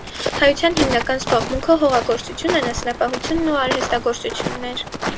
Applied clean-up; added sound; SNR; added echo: none; Walk, footsteps; 6 dB; none.